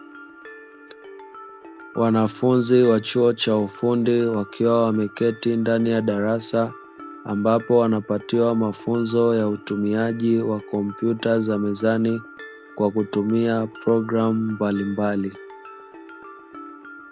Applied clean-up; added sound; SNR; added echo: none; Mallet percussion; 19 dB; none.